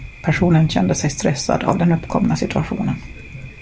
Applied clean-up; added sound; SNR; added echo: none; Thunder; 14 dB; none.